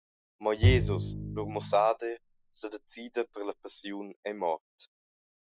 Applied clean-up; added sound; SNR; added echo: classical method Wiener filter.